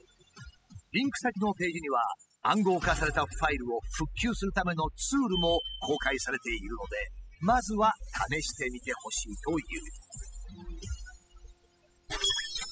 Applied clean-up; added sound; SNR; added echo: classical method spectral subtraction.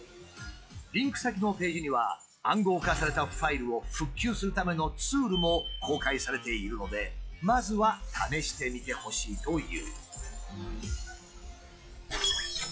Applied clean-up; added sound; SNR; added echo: classical method log-MMSE.